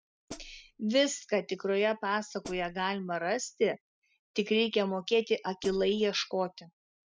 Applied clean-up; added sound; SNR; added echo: none; Hi-hat; 17 dB; none.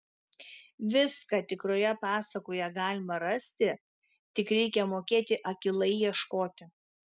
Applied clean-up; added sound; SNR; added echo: none; none; none; none.